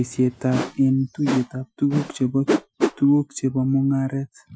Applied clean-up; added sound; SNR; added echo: classical method Wiener filter.